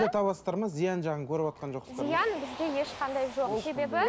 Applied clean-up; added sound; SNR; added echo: none; Motor vehicle (road); 17 dB; none.